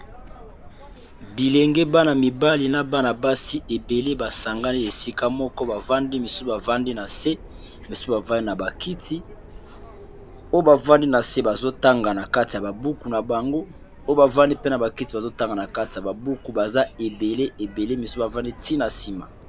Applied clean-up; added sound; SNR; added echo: none; Subway, metro, underground; 20 dB; none.